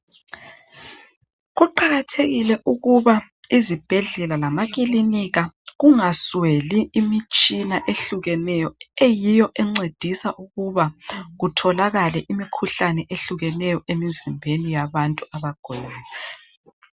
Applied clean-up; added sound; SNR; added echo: none; none; none; none.